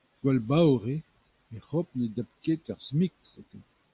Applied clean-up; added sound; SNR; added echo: none; none; none; none.